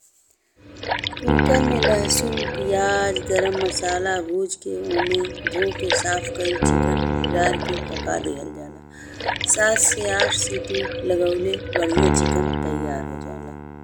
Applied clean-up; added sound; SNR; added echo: none; Liquid + Piano; 0 dB; none.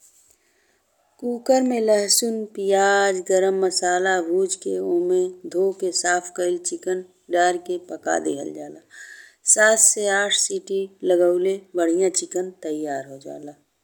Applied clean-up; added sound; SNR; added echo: none; none; none; none.